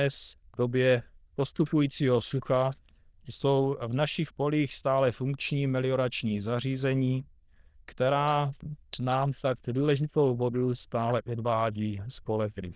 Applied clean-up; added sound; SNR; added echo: neural diffusion model UNIVERSE++.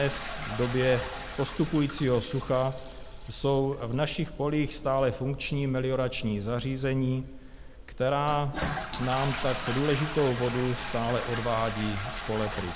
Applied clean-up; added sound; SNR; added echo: none; Toilet flush; 8 dB; none.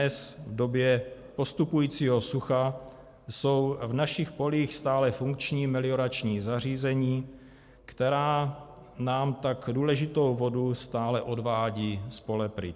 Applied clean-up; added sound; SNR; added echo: none; none; none; none.